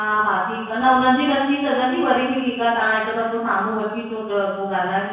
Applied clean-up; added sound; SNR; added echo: none; none; none; reverberation time 1.1 s.